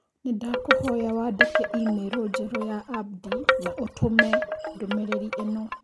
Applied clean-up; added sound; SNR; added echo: none; Wind chime; -2 dB; none.